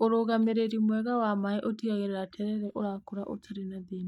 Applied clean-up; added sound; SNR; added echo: neural mask model DeepFilterNet 3.